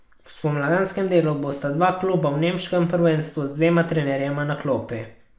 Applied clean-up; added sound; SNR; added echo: none; none; none; none.